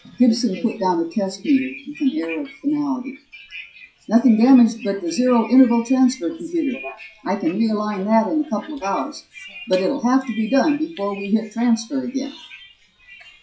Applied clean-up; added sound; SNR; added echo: classical method WPE with log-MMSE.